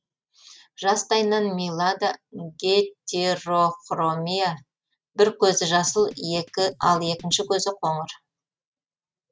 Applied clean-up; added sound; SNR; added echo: neural mask model RNNoise.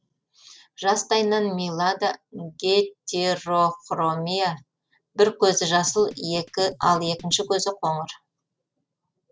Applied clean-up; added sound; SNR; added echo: neural separator model SepFormer DNS4.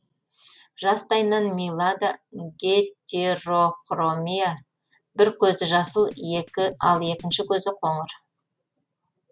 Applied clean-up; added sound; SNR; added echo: none; Drum kit; 20 dB; none.